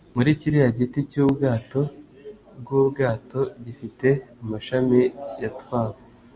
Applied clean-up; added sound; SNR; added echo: none; none; none; none.